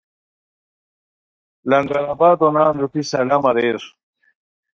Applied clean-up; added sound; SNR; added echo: neural mask model DeepFilterNet 3.